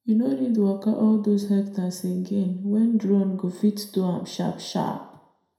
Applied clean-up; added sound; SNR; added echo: none; none; none; reverberation time 0.6 s.